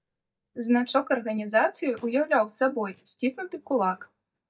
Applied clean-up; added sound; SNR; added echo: neural mask model DeepFilterNet 3.